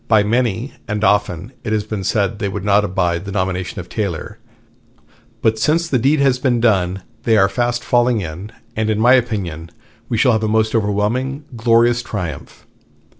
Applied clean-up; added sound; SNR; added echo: none; none; none; none.